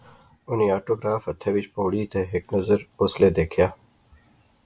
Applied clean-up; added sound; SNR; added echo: none; none; none; none.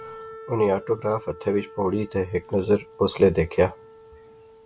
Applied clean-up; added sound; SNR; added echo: none; Wind instrument, woodwind instrument; 19 dB; none.